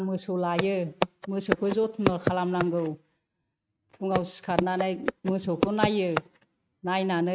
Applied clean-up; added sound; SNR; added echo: neural mask model RNNoise.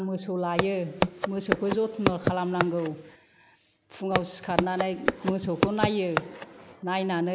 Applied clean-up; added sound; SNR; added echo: none; Walk, footsteps; 0 dB; none.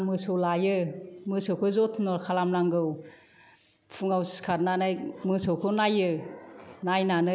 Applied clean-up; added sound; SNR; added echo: none; none; none; none.